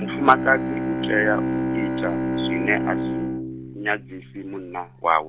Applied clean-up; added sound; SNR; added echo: none; Bowed string instrument; 2 dB; none.